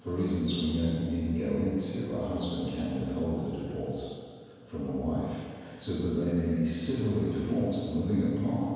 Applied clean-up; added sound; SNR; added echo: none; none; none; reverberation time 1.9 s.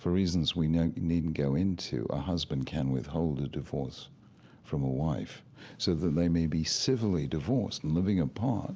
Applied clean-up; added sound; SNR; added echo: none; none; none; none.